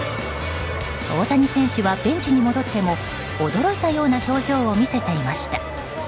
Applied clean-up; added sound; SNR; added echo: none; none; none; none.